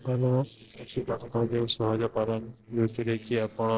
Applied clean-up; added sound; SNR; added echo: neural separator model SepFormer DNS4.